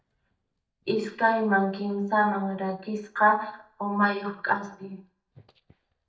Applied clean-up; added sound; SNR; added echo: neural mask model DeepFilterNet 3.